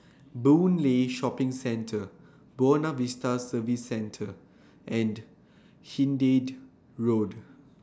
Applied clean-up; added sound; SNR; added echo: none; none; none; none.